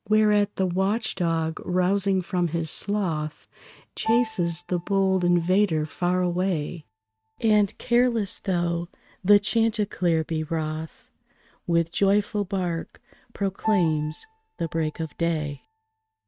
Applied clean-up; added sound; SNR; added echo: neural mask model RNNoise.